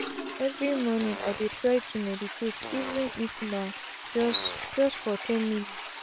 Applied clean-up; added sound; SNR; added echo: none; Fart + Toilet flush; 8 dB; none.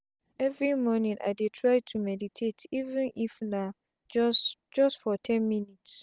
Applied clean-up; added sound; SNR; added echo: none; none; none; none.